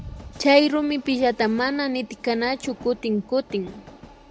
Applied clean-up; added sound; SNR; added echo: none; Train; 20 dB; none.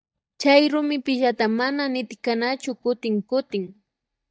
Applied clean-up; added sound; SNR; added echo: neural mask model DeepFilterNet 3.